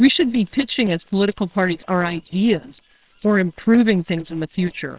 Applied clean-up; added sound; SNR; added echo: neural separator model SepFormer WHAMR!.